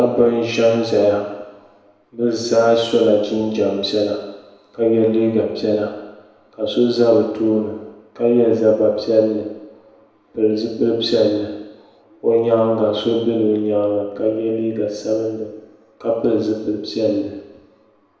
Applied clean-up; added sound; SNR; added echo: none; none; none; reverberation time 1.0 s.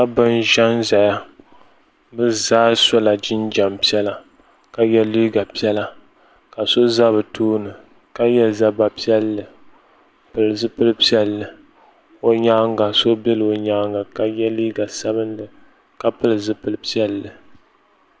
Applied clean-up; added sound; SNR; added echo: none; none; none; none.